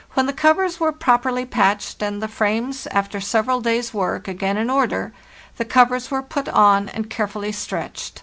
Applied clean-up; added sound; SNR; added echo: none; none; none; none.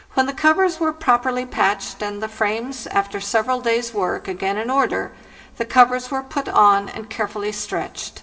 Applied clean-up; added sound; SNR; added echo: none; none; none; reverberation time 2.2 s.